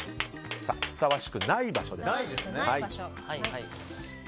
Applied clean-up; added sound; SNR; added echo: none; Tap; 5 dB; none.